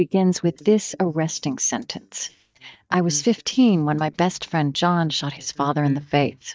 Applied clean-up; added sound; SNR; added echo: neural mask model DeepFilterNet 3.